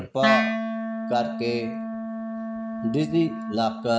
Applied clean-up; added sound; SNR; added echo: neural mask model RNNoise.